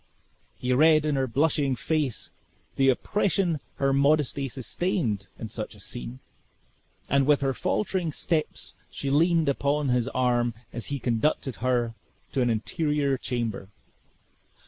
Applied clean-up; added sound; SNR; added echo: none; none; none; none.